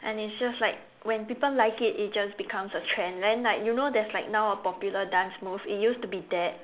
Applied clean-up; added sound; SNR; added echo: none; none; none; none.